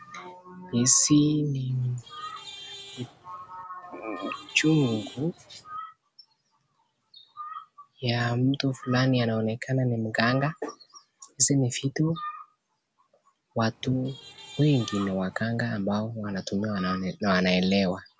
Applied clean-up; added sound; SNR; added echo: none; Traffic noise, roadway noise / Vehicle horn, car horn, honking; 19 dB; none.